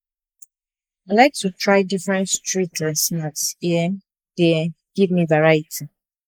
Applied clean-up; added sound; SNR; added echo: neural mask model Resemble Enhance denoiser.